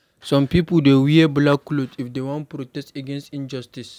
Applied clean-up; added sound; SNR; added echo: none; none; none; none.